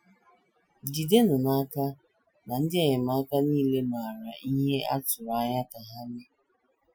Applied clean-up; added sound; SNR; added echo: classical method Wiener filter.